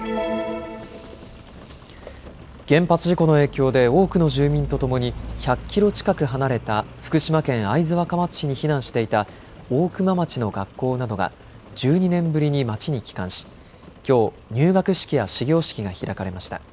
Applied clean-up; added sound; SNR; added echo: none; Rain; 17 dB; none.